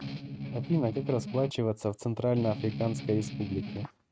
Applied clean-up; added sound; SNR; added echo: neural mask model RNNoise.